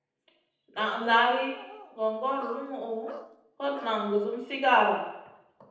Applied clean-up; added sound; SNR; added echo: neural separator model SepFormer DNS4.